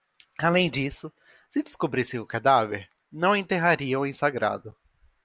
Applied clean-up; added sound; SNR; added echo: none; none; none; none.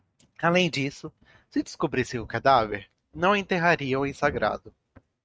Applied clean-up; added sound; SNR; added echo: neural mask model RNNoise.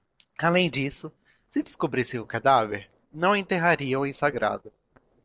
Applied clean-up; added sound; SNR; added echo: neural separator model SepFormer DNS4.